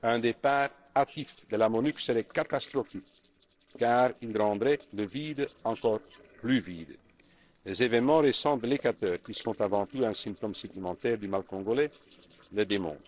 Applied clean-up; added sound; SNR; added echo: neural separator model SepFormer DNS4.